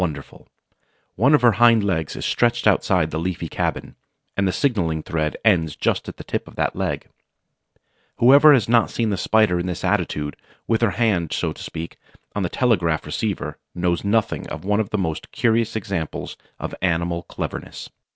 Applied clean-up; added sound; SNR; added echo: none; none; none; none.